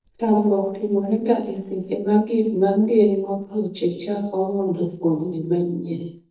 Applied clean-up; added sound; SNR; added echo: neural mask model DeepFilterNet 3.